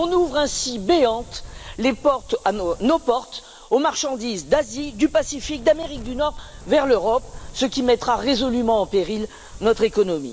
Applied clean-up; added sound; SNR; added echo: none; Wind; 17 dB; none.